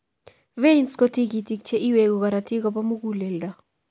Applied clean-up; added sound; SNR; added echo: none; none; none; none.